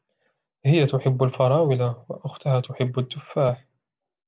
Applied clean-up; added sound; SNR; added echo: none; none; none; none.